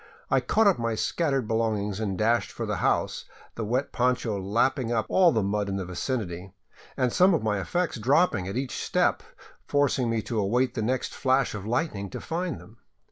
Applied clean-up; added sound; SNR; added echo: none; none; none; none.